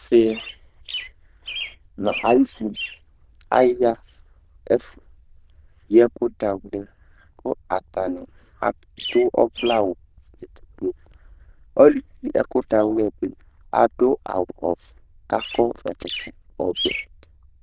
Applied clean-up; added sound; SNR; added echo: neural diffusion model UNIVERSE++.